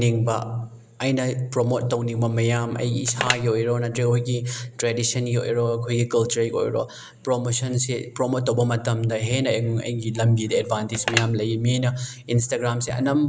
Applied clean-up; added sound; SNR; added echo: none; Telephone; 8 dB; none.